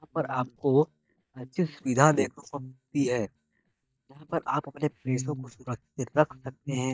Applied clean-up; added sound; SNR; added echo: neural mask model DeepFilterNet 3.